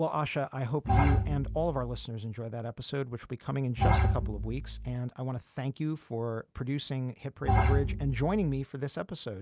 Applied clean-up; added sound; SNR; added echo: none; Bowed string instrument; -5 dB; none.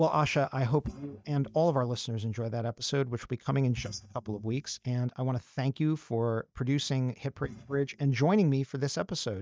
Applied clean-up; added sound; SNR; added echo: neural mask model DeepFilterNet 3.